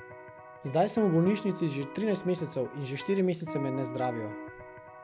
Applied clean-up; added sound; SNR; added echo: none; Electric guitar; 12 dB; none.